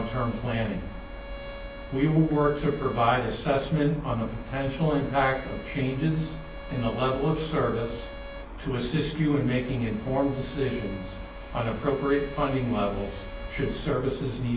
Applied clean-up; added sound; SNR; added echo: none; Bowed string instrument; 17 dB; none.